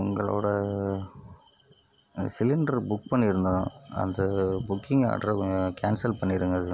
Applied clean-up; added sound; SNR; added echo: none; none; none; none.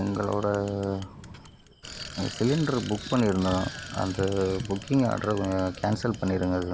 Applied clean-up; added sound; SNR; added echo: none; Bicycle; 15 dB; none.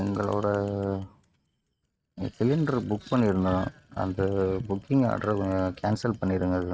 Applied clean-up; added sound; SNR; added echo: neural mask model RNNoise.